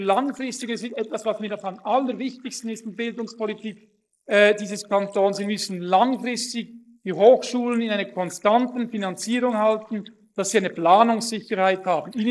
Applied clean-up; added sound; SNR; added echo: neural mask model Resemble Enhance denoiser.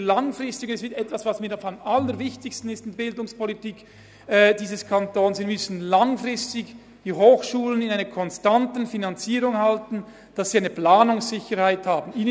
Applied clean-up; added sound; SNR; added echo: none; none; none; none.